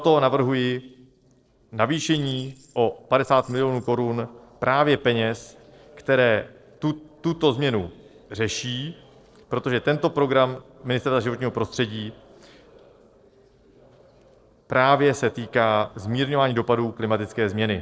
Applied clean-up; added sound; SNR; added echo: neural separator model SepFormer DNS4.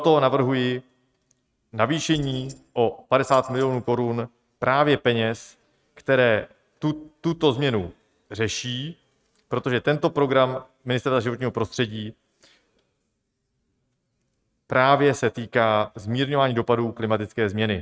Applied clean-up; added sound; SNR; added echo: neural mask model RNNoise.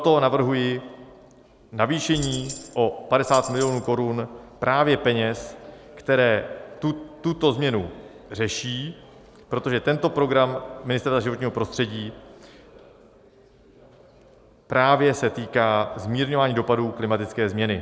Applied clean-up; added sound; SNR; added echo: none; Tambourine; 13 dB; none.